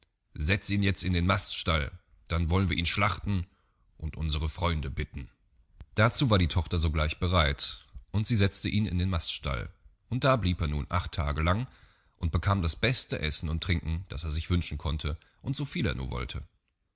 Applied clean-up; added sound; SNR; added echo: none; none; none; none.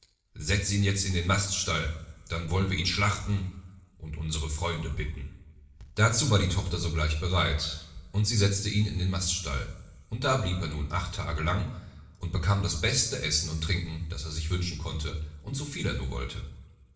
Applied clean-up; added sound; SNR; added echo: none; none; none; reverberation time 0.9 s.